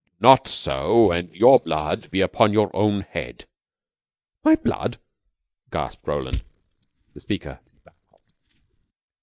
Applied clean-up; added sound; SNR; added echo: neural mask model DeepFilterNet 3.